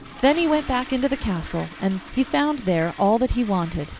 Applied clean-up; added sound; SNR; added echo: none; Toilet flush; 16 dB; none.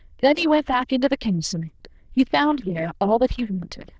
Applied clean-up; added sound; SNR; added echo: neural diffusion model UNIVERSE++.